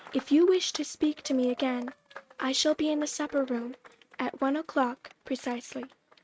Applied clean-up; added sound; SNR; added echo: neural mask model RNNoise.